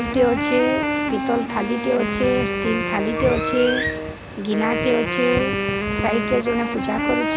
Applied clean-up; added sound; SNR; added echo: none; Wind instrument, woodwind instrument; 2 dB; none.